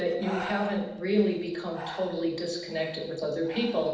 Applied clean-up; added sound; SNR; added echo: neural separator model SepFormer DNS4.